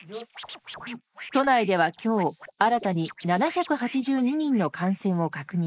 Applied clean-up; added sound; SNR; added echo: neural mask model Resemble Enhance denoiser.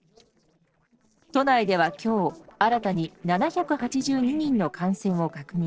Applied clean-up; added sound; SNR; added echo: neural separator model SepFormer DNS4.